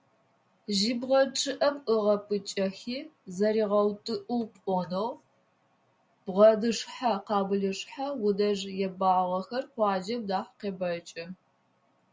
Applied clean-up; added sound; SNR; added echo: none; none; none; none.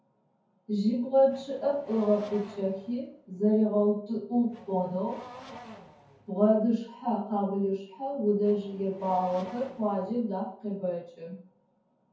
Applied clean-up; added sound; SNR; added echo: none; Race car, auto racing / Accelerating, revving, vroom; 20 dB; reverberation time 0.6 s.